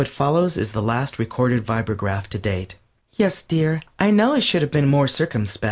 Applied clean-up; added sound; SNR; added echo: none; none; none; none.